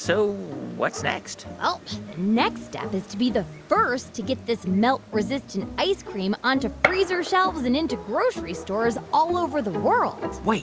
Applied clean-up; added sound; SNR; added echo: none; Gunshot, gunfire; 13 dB; none.